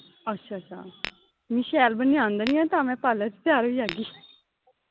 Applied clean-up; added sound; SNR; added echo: none; Tap / Glass; 15 dB; none.